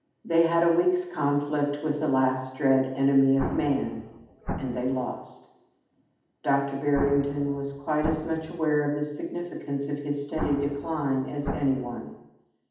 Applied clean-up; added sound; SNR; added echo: none; Explosion; 9 dB; reverberation time 0.8 s.